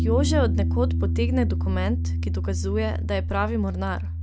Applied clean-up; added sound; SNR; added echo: none; Piano; -3 dB; none.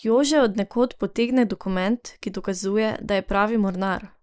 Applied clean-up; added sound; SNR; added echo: neural mask model Resemble Enhance denoiser.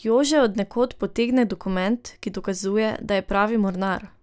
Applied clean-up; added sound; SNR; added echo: none; none; none; none.